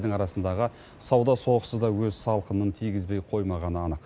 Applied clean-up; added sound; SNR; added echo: none; none; none; none.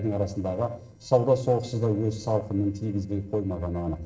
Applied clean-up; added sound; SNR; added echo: neural separator model SepFormer DNS4.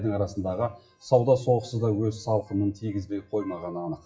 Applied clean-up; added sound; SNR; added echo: classical method WPE with log-MMSE.